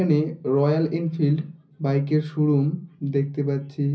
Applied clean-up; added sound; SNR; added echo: none; none; none; reverberation time 0.5 s.